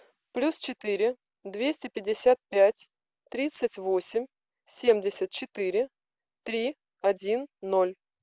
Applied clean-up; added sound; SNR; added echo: none; none; none; none.